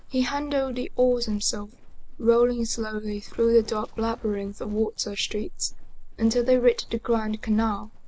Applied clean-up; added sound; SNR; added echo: none; Livestock, farm animals, working animals; 12 dB; none.